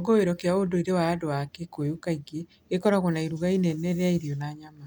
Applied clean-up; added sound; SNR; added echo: none; none; none; none.